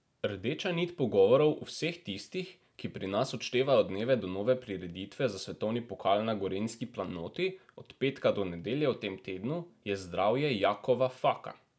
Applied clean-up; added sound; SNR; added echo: none; none; none; none.